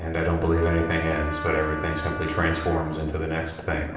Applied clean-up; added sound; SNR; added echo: none; Wind instrument, woodwind instrument; 10 dB; reverberation time 0.7 s.